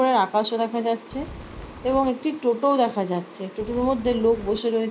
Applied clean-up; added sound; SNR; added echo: none; Wind; 16 dB; none.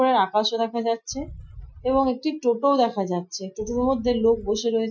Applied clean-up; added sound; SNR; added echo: classical method Wiener filter.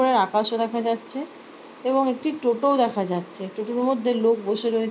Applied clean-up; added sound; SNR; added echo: none; none; none; none.